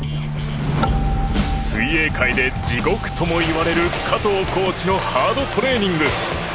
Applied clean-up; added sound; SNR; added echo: none; none; none; none.